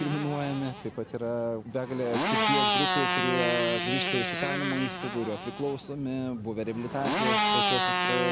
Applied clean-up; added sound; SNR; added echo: none; Motorcycle; -2 dB; none.